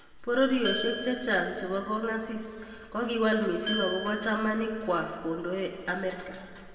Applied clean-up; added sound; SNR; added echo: none; Glass; 1 dB; reverberation time 1.9 s.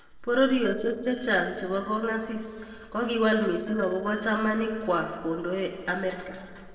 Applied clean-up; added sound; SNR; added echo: neural separator model SepFormer DNS4.